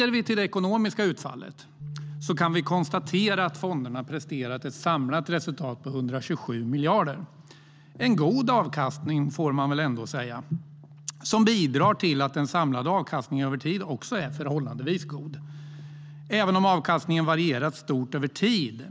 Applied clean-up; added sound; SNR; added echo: none; Bass guitar; 17 dB; none.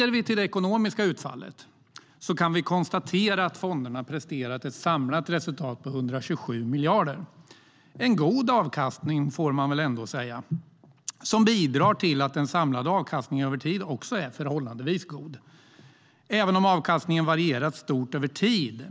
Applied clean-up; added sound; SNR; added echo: none; none; none; none.